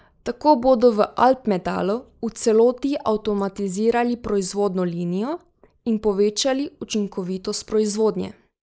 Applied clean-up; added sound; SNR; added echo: neural mask model Resemble Enhance denoiser.